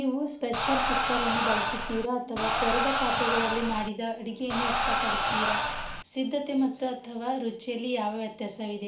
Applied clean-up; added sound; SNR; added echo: none; Crowd; -3 dB; reverberation time 0.4 s.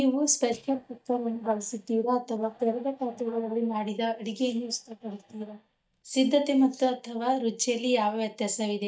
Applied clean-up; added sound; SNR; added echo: neural mask model DeepFilterNet 3.